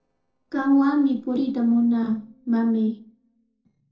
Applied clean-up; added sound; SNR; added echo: neural separator model SepFormer DNS4.